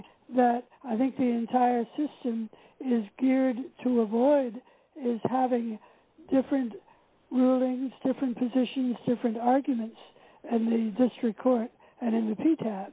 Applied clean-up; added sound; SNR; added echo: none; none; none; none.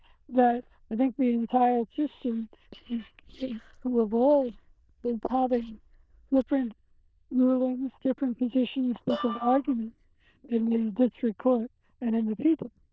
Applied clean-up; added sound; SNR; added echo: neural diffusion model UNIVERSE++.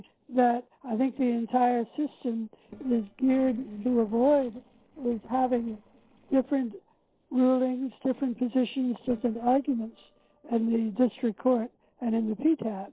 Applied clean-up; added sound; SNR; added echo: neural separator model SepFormer DNS4.